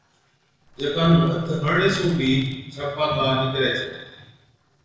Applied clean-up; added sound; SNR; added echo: neural separator model SepFormer DNS4.